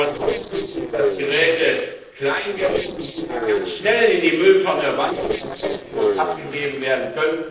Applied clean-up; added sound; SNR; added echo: neural separator model SepFormer DNS4.